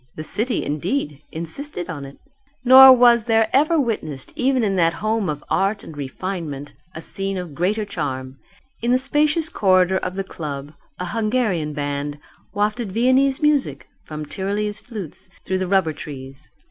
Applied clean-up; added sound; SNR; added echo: none; none; none; none.